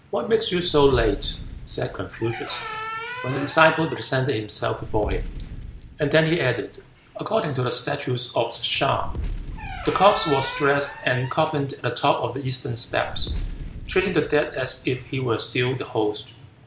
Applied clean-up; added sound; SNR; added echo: none; Fire + Squeak; 11 dB; none.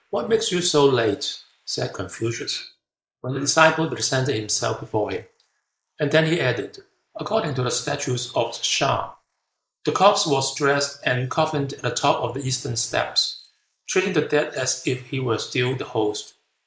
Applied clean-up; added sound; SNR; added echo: neural mask model Resemble Enhance denoiser.